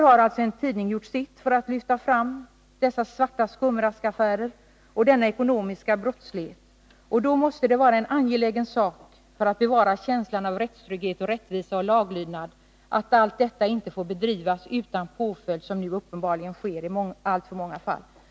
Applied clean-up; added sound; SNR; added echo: none; none; none; none.